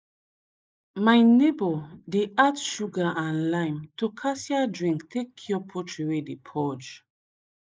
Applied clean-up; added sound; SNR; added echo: neural mask model Resemble Enhance denoiser.